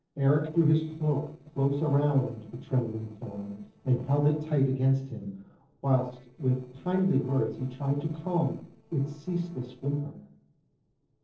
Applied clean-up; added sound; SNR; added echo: neural separator model SepFormer DNS4.